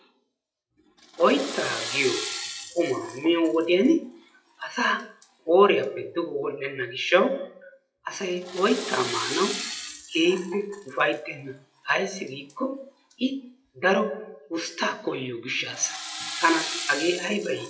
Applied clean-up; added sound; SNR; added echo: classical method WPE with log-MMSE.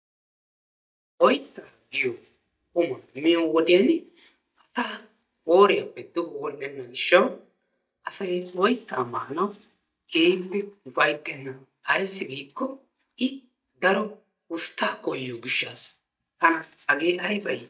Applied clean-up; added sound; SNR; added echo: neural mask model DeepFilterNet 3.